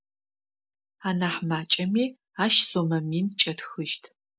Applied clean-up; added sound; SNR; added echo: none; none; none; none.